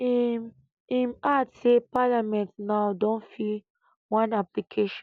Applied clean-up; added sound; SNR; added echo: none; none; none; none.